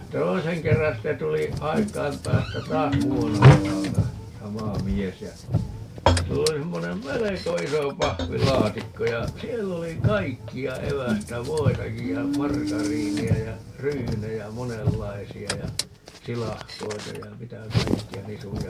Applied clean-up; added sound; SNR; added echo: none; Car; 3 dB; none.